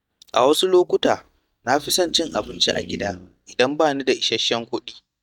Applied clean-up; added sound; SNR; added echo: neural mask model DeepFilterNet 3.